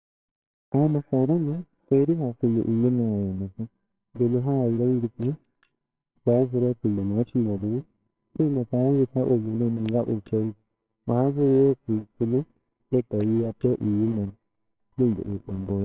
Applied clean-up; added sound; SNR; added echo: neural separator model SepFormer WHAMR!.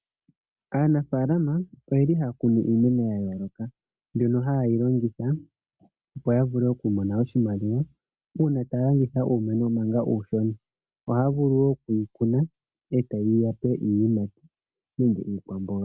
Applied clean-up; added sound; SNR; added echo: none; none; none; none.